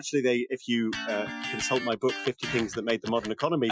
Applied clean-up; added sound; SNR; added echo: classical method Wiener filter.